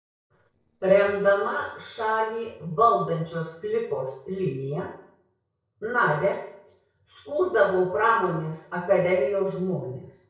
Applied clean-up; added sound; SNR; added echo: neural separator model SepFormer DNS4.